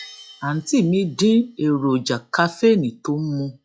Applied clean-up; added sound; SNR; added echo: classical method log-MMSE.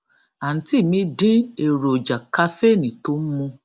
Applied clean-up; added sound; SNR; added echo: none; none; none; none.